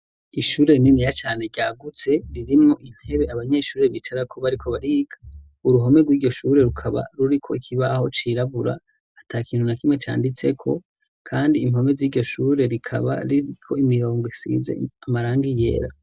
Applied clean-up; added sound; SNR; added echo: none; none; none; none.